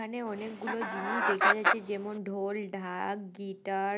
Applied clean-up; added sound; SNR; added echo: none; Chicken, rooster; -5 dB; none.